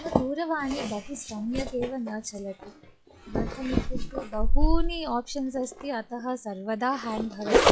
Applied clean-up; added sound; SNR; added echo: classical method log-MMSE.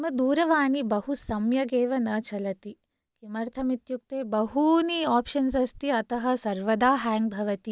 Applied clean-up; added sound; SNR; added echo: none; none; none; none.